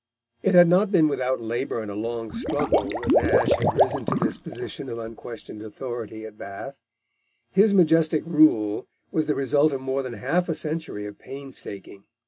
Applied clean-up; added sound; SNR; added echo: none; Water / Liquid; 0 dB; none.